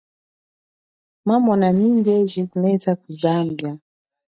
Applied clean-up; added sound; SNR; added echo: neural mask model DeepFilterNet 3.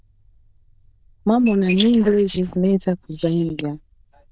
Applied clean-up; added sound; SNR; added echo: neural diffusion model UNIVERSE++.